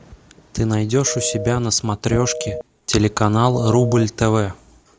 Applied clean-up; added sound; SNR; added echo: none; Telephone; 11 dB; none.